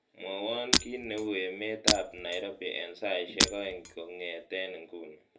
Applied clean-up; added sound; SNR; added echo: none; Shatter; -3 dB; reverberation time 0.3 s.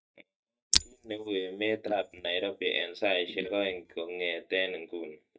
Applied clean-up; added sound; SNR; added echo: neural mask model DeepFilterNet 3.